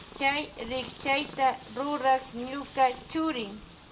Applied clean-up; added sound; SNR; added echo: none; Purr; 17 dB; reverberation time 0.5 s.